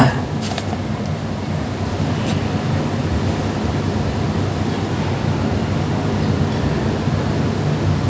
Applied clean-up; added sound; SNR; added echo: none; none; none; none.